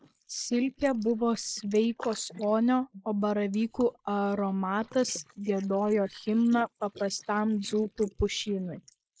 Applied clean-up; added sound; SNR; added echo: neural mask model Resemble Enhance denoiser.